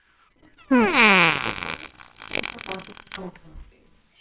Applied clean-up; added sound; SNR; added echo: neural separator model SepFormer WHAMR!.